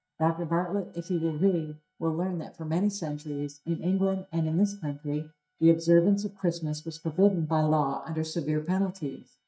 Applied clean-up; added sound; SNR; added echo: neural mask model DeepFilterNet 3.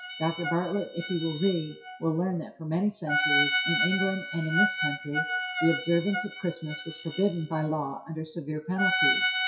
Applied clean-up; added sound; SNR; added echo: classical method WPE with log-MMSE.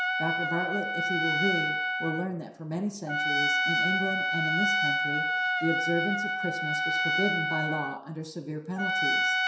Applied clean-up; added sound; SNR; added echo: none; Trumpet; -5 dB; reverberation time 0.7 s.